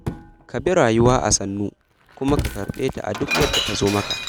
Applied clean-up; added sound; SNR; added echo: none; Shatter; 6 dB; none.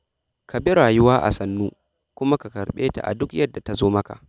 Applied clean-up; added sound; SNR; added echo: none; none; none; none.